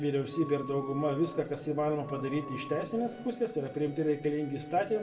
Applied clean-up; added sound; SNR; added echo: none; Wind instrument, woodwind instrument; 16 dB; reverberation time 1.5 s.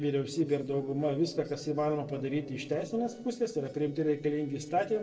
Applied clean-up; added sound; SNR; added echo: neural separator model SepFormer DNS4.